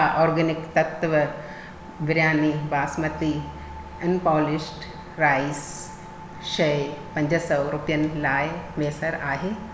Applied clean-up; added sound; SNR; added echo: none; none; none; none.